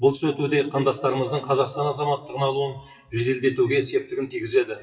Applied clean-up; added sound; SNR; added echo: classical method WPE with log-MMSE.